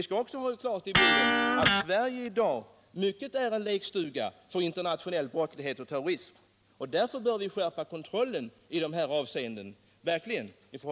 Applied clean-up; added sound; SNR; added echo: none; Electric guitar; -3 dB; none.